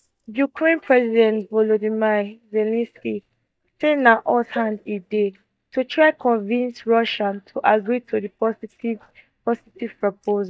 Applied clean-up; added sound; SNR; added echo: neural mask model DeepFilterNet 3.